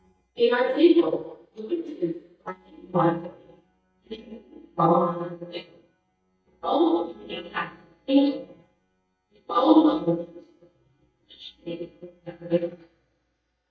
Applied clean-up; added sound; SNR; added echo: neural mask model DeepFilterNet 3.